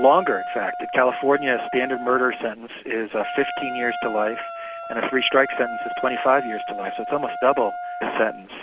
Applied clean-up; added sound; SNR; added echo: none; Wind instrument, woodwind instrument; 8 dB; none.